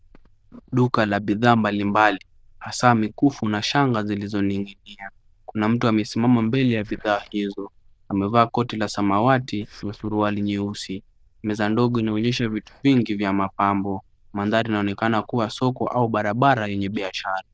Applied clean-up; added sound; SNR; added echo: neural diffusion model UNIVERSE++.